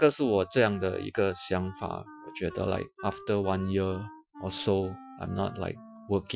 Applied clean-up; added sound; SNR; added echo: classical method Wiener filter.